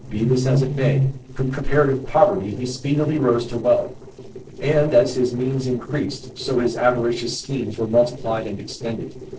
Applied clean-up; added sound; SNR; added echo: neural separator model SepFormer DNS4.